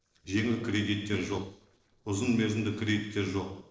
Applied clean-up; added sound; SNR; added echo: neural separator model SepFormer DNS4.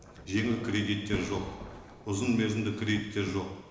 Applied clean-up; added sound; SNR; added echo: none; Sliding door; 14 dB; reverberation time 1.0 s.